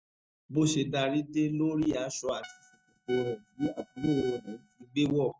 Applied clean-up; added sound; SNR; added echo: neural mask model RNNoise.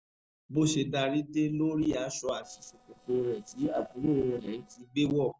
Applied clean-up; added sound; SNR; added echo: neural separator model SepFormer DNS4.